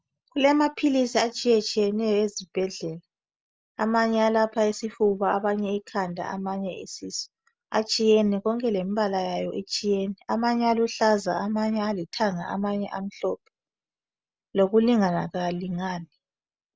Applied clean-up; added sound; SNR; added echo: none; none; none; none.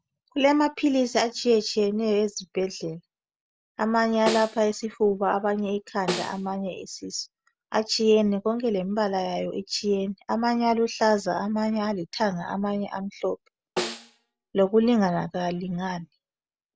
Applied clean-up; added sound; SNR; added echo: none; Snare drum; 10 dB; none.